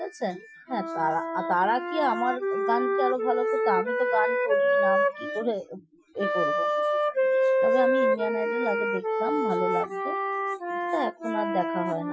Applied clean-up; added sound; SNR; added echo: classical method Wiener filter.